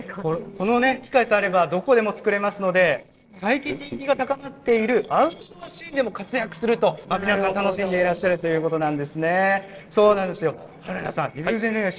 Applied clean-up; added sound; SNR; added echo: neural separator model SepFormer DNS4.